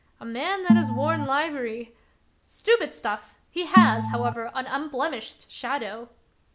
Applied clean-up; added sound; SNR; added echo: none; Organ; -4 dB; none.